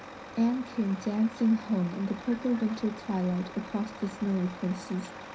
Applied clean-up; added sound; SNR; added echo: none; Truck; 14 dB; reverberation time 0.5 s.